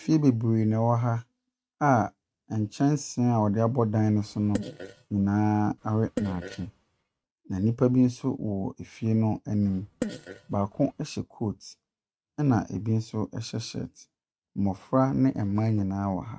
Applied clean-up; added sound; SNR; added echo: neural mask model RNNoise.